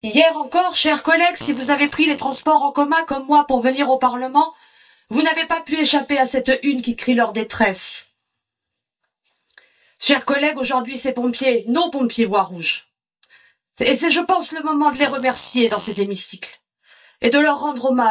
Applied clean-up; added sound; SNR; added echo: neural mask model DeepFilterNet 3.